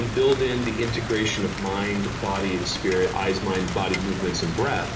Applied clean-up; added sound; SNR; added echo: none; Rain; 6 dB; reverberation time 2.0 s.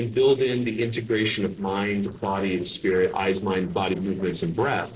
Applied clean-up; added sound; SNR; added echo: neural separator model SepFormer DNS4.